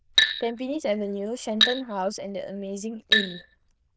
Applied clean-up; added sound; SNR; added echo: neural diffusion model UNIVERSE++.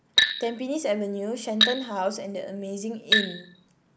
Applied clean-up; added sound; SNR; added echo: none; Glass; -2 dB; none.